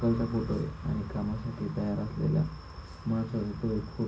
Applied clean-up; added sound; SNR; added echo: none; Wind; 11 dB; reverberation time 0.4 s.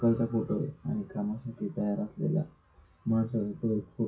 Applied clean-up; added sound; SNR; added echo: classical method WPE with log-MMSE.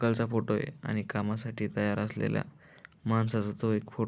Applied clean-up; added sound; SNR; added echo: none; none; none; none.